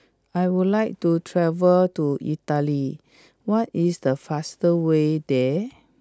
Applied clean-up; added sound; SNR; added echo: none; none; none; none.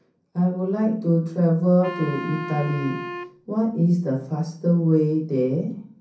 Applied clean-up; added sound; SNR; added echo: none; Wind instrument, woodwind instrument; 12 dB; reverberation time 0.6 s.